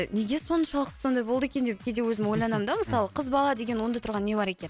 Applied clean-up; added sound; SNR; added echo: none; none; none; none.